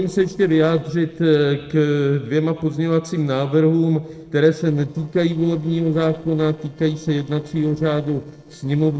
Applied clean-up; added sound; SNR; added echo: neural separator model SepFormer DNS4.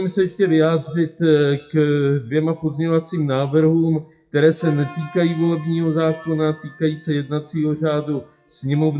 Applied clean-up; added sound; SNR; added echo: classical method WPE with log-MMSE.